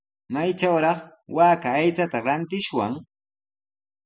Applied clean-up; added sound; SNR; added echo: none; none; none; none.